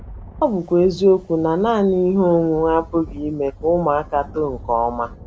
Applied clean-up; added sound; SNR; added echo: none; Thunder; 18 dB; none.